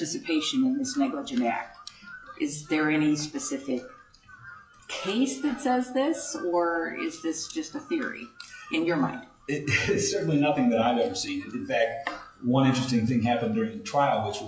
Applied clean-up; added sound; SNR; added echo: classical method log-MMSE.